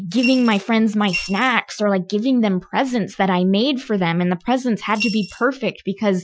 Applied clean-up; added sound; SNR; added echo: classical method Wiener filter.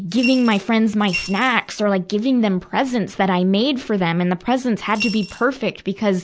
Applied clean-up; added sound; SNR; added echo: none; Coin (dropping) / Glass; 12 dB; none.